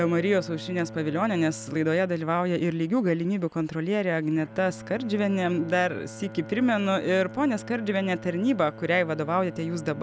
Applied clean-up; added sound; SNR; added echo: none; Bowed string instrument; 16 dB; none.